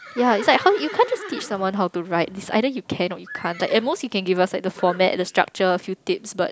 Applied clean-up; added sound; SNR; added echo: none; Livestock, farm animals, working animals; 17 dB; none.